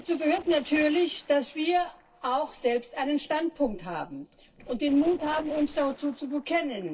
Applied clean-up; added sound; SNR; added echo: neural separator model SepFormer DNS4.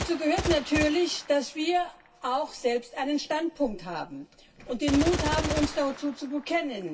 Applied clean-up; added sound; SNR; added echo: none; Gunshot, gunfire; 8 dB; reverberation time 0.2 s.